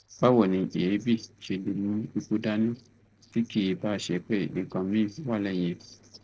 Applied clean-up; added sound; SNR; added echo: neural separator model SepFormer DNS4.